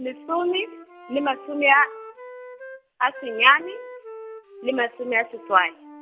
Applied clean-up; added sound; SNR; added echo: none; Wind instrument, woodwind instrument; 17 dB; none.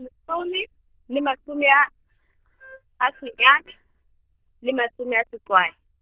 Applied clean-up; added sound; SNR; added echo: neural diffusion model UNIVERSE++.